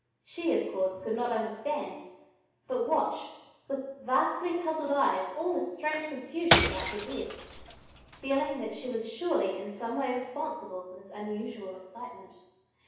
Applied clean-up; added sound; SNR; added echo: none; Shatter / Crushing; -5 dB; reverberation time 0.9 s.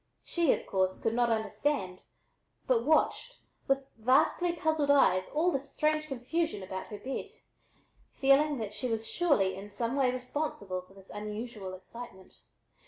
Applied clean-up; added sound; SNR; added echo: none; none; none; none.